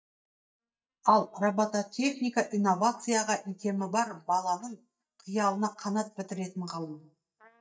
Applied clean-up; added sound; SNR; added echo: neural mask model DeepFilterNet 3.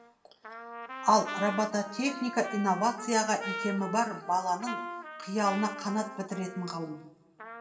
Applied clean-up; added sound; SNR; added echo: none; Trumpet; 10 dB; reverberation time 0.7 s.